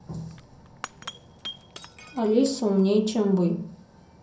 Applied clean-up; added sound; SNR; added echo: none; Shatter / Crushing; 19 dB; reverberation time 0.6 s.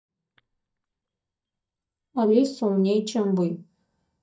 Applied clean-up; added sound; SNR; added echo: neural mask model DeepFilterNet 3.